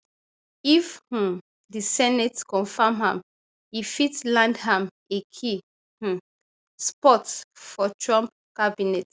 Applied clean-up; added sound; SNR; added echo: none; none; none; none.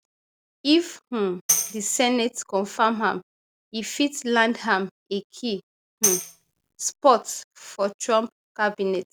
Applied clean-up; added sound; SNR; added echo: none; Tambourine; 4 dB; none.